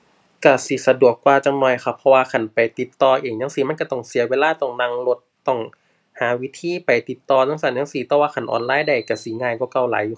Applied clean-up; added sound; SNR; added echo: none; none; none; none.